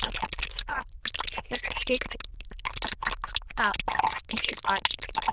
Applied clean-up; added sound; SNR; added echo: neural diffusion model UNIVERSE++.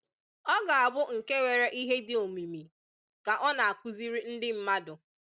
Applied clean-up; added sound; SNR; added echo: none; none; none; none.